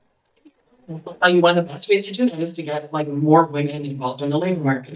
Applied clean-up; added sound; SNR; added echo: neural mask model DeepFilterNet 3.